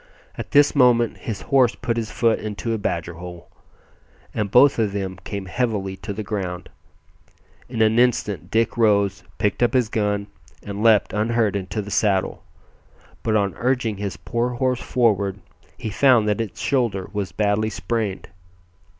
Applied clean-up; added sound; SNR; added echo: none; none; none; none.